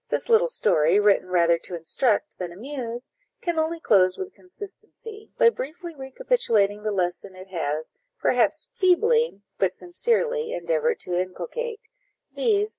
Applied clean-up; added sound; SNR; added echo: none; none; none; none.